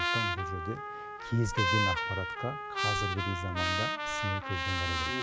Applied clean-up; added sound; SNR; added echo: none; Trumpet; -2 dB; none.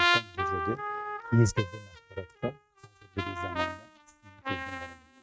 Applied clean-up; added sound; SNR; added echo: neural mask model RNNoise.